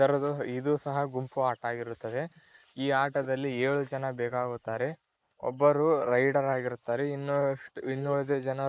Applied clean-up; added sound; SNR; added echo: neural mask model Resemble Enhance denoiser.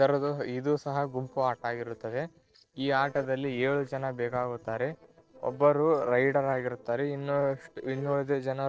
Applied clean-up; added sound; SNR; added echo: neural separator model SepFormer DNS4.